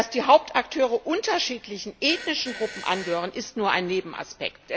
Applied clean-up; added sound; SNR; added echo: none; Fart; 16 dB; none.